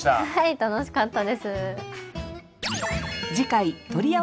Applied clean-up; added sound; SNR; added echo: none; none; none; none.